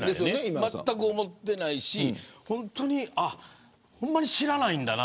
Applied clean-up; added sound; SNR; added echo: none; none; none; none.